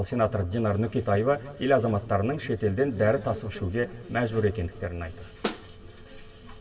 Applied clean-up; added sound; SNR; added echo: none; Snare drum; 7 dB; reverberation time 1.9 s.